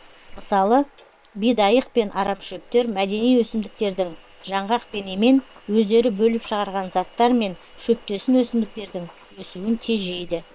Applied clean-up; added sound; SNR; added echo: neural separator model SepFormer WHAM!.